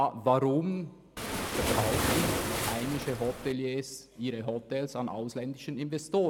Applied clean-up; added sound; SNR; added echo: none; Waves, surf; -1 dB; none.